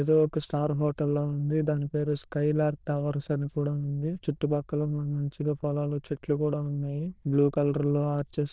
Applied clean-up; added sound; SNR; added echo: neural diffusion model UNIVERSE++.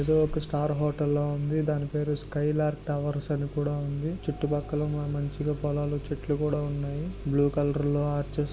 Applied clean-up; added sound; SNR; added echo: none; Engine starting; 13 dB; none.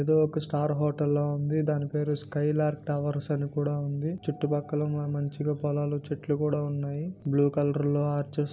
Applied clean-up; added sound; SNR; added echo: none; none; none; none.